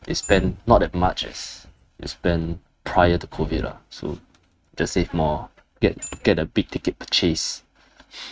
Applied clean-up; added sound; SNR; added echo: neural mask model RNNoise.